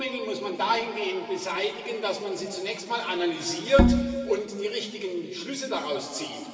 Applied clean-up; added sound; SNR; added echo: none; Bowed string instrument; -4 dB; reverberation time 2.8 s.